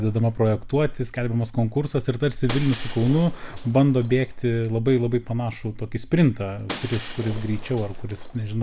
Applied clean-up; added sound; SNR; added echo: none; Shatter; 17 dB; none.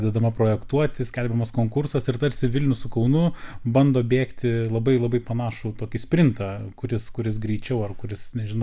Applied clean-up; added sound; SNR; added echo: none; none; none; none.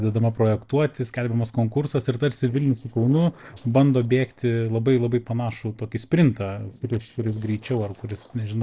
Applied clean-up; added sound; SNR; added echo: neural separator model SepFormer DNS4.